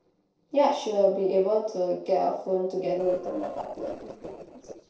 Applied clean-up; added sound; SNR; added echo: neural separator model SepFormer DNS4.